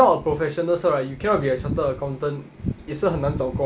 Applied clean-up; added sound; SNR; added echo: none; none; none; none.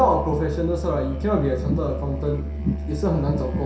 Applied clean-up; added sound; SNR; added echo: none; Musical instrument; 5 dB; reverberation time 0.7 s.